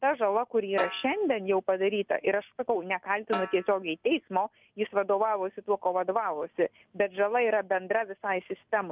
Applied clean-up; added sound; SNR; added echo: none; Snare drum; 13 dB; none.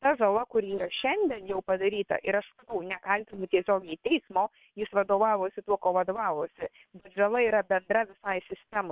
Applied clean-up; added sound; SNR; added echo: neural separator model SepFormer WHAM!.